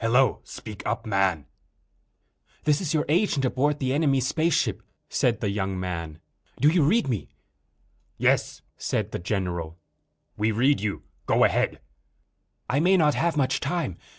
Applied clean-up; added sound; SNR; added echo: none; none; none; none.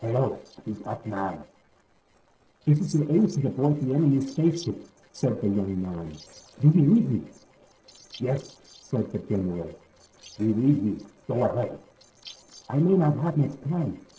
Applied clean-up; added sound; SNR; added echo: neural separator model SepFormer DNS4.